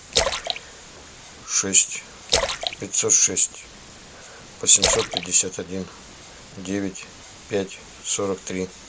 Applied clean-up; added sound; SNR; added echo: none; Splash, splatter; 4 dB; none.